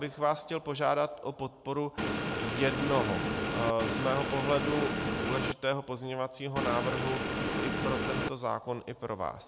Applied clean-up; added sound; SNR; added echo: none; Motor vehicle (road) / Engine; -1 dB; none.